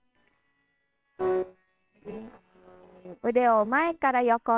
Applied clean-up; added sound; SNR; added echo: neural separator model SepFormer WHAMR!.